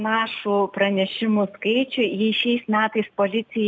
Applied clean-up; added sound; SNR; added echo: none; none; none; none.